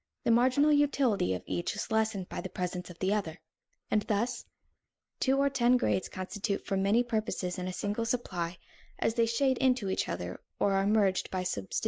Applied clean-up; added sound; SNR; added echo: neural mask model Resemble Enhance denoiser.